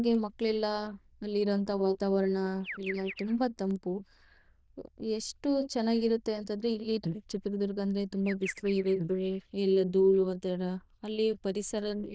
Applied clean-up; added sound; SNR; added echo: neural diffusion model UNIVERSE++.